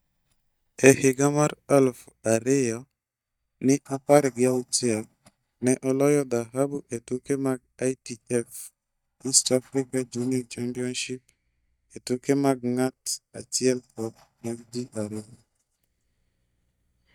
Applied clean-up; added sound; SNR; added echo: neural mask model DeepFilterNet 3.